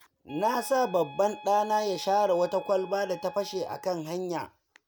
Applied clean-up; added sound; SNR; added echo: none; Wind instrument, woodwind instrument; 18 dB; none.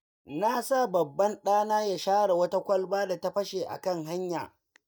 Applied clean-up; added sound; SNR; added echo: neural mask model DeepFilterNet 3.